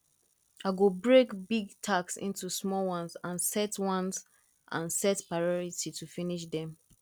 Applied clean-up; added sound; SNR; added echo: none; none; none; none.